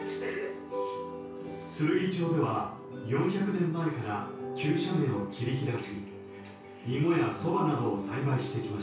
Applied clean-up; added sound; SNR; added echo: none; none; none; reverberation time 0.6 s.